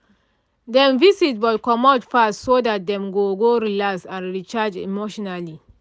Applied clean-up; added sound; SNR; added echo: none; none; none; none.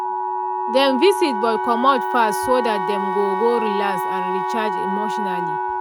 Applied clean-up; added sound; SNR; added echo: none; Alarm + Wind instrument, woodwind instrument; 1 dB; none.